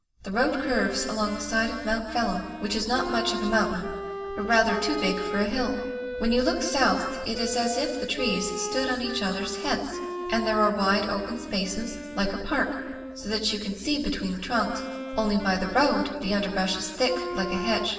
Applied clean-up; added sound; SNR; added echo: none; Wind instrument, woodwind instrument; 8 dB; reverberation time 1.3 s.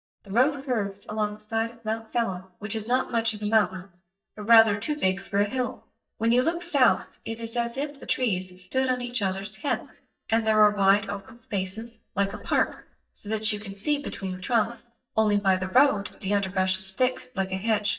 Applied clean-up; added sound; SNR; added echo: neural mask model DeepFilterNet 3.